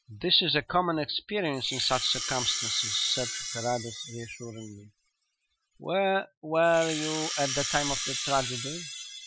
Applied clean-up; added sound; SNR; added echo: classical method Wiener filter.